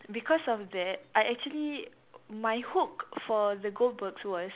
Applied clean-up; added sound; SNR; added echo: none; none; none; none.